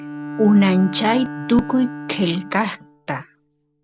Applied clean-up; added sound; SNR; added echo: none; Bowed string instrument; 12 dB; none.